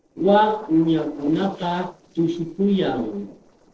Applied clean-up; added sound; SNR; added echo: neural separator model SepFormer DNS4.